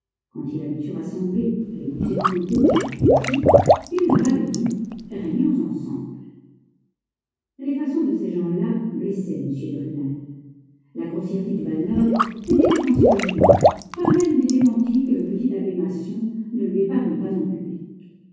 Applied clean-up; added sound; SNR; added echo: none; Liquid; -3 dB; reverberation time 1.3 s.